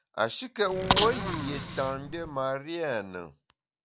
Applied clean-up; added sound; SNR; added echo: none; Bicycle; 0 dB; none.